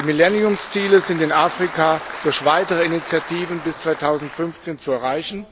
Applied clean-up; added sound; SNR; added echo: none; Applause; 13 dB; none.